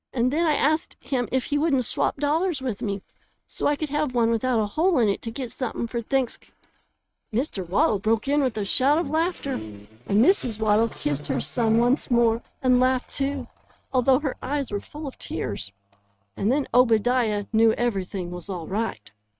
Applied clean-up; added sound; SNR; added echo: neural mask model RNNoise.